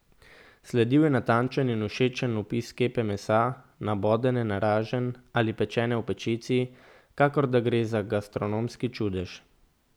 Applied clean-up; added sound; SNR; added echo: none; none; none; none.